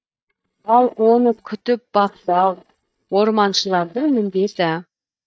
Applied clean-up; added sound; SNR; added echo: neural mask model DeepFilterNet 3.